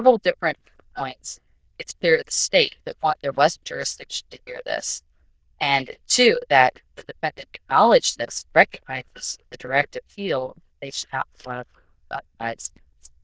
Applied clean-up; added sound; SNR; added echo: neural diffusion model UNIVERSE++.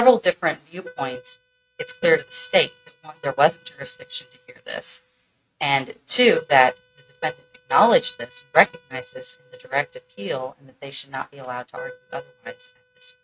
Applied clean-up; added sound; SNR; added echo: neural mask model RNNoise.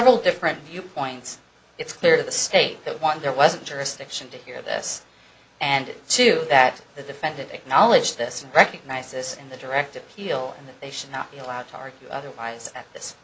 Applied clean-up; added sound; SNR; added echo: none; none; none; none.